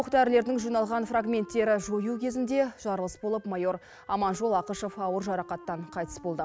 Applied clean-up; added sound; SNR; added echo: none; Wind instrument, woodwind instrument; 20 dB; none.